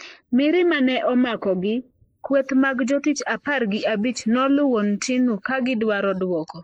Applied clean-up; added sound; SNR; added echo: neural mask model Resemble Enhance denoiser.